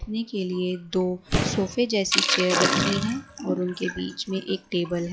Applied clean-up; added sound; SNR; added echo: classical method log-MMSE.